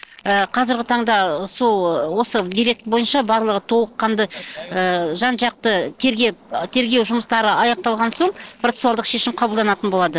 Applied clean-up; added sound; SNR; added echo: neural separator model SepFormer DNS4.